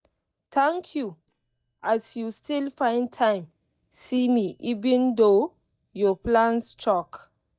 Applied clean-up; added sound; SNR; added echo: neural mask model DeepFilterNet 3.